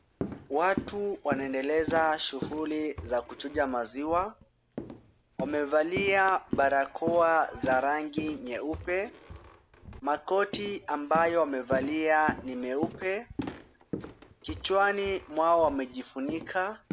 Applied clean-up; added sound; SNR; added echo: none; Walk, footsteps; 12 dB; none.